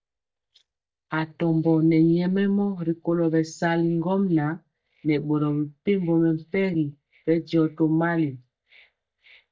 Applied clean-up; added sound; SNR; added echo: neural mask model DeepFilterNet 3.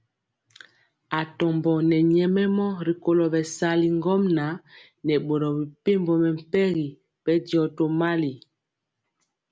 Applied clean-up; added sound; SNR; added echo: none; none; none; none.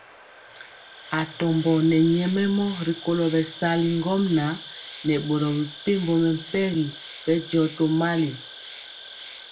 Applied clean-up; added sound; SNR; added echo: none; Insect; 16 dB; reverberation time 0.2 s.